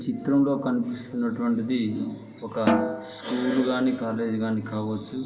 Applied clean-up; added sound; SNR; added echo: none; Snare drum; 4 dB; reverberation time 2.7 s.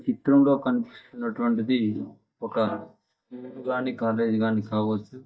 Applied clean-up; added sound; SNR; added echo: neural mask model DeepFilterNet 3.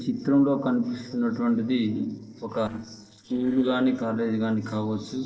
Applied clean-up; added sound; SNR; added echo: neural separator model SepFormer DNS4.